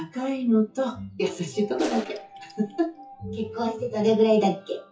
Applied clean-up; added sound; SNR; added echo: classical method WPE with log-MMSE.